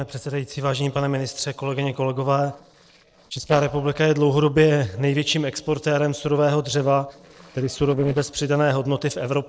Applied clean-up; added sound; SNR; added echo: neural separator model SepFormer DNS4.